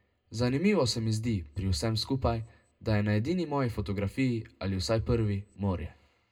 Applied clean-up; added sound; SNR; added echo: none; none; none; reverberation time 0.2 s.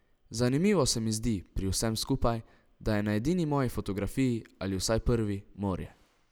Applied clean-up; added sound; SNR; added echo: none; none; none; none.